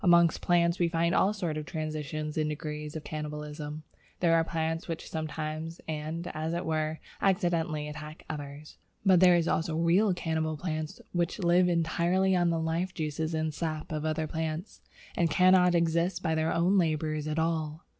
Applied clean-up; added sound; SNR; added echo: none; none; none; none.